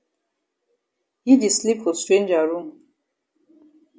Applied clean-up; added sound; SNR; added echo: none; none; none; none.